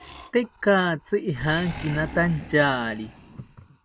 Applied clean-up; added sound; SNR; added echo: none; Animal; 15 dB; none.